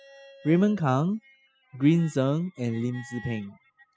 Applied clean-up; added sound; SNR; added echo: classical method spectral subtraction.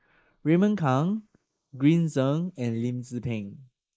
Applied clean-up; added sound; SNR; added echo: neural mask model Resemble Enhance denoiser.